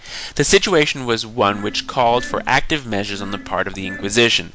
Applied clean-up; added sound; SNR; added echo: none; Glass; 16 dB; none.